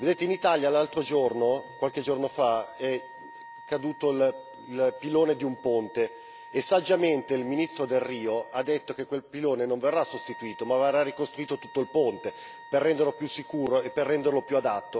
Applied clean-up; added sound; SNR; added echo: none; Wind instrument, woodwind instrument; 19 dB; none.